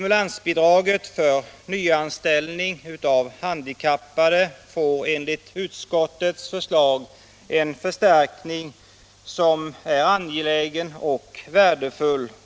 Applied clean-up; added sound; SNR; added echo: none; none; none; none.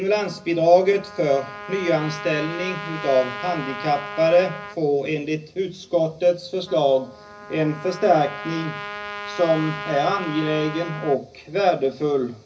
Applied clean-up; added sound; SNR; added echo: none; Trumpet; 13 dB; reverberation time 0.4 s.